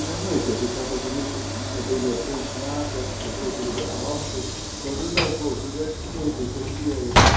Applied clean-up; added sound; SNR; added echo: none; Sliding door / Train; -3 dB; reverberation time 2.3 s.